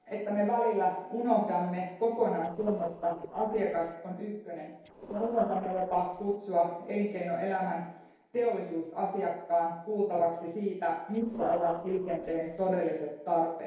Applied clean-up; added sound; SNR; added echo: neural separator model SepFormer DNS4.